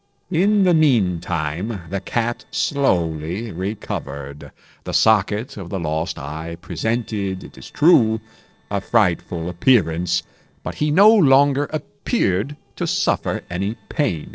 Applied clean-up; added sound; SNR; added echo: neural separator model SepFormer DNS4.